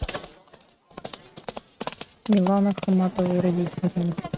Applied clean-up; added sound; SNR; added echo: neural mask model RNNoise.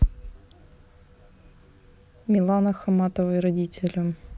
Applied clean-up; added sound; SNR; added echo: none; none; none; none.